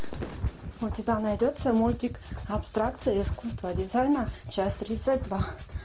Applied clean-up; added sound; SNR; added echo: none; Fireworks; 15 dB; none.